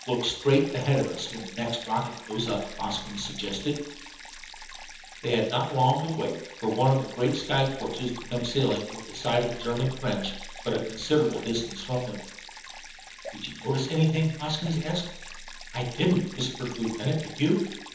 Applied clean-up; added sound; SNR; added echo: none; Stream; 15 dB; reverberation time 1.3 s.